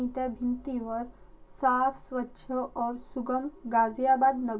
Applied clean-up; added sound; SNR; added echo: none; none; none; reverberation time 0.2 s.